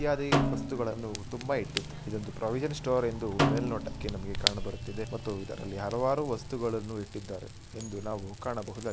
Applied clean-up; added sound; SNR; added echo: none; Fire / Rain + Snare drum; 1 dB; none.